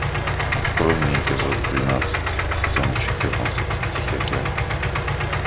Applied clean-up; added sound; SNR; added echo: none; Idling; -5 dB; none.